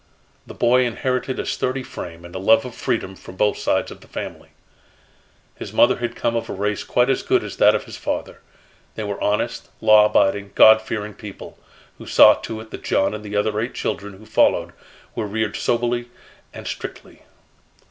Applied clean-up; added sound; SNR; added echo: none; none; none; none.